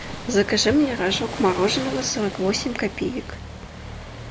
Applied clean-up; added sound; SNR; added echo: none; Waves, surf; 11 dB; none.